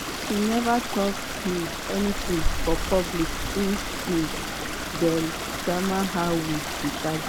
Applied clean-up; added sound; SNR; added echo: none; Stream; 2 dB; none.